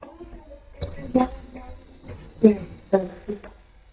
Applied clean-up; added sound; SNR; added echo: neural mask model DeepFilterNet 3.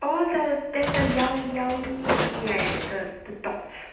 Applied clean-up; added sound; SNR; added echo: none; Train; 4 dB; reverberation time 0.8 s.